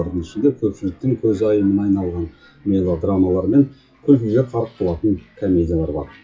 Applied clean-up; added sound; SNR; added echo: classical method WPE with log-MMSE.